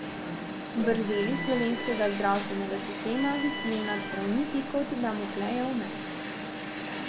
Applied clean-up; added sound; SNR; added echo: none; Alarm; 4 dB; none.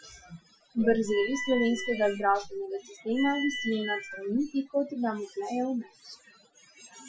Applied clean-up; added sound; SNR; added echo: classical method Wiener filter.